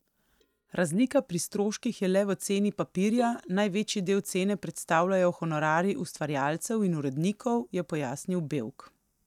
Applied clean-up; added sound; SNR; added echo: neural mask model DeepFilterNet 3.